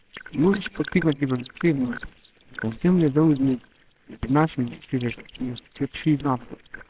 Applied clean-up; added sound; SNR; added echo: neural separator model SepFormer WHAMR!.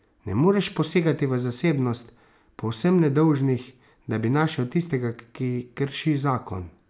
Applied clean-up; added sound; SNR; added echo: none; none; none; none.